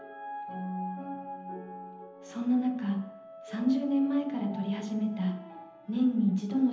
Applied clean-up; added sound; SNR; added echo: none; none; none; reverberation time 0.9 s.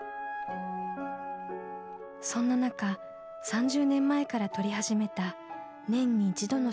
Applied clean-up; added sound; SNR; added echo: none; none; none; none.